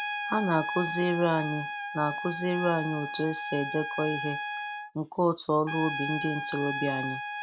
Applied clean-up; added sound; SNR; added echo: none; Trumpet; 5 dB; none.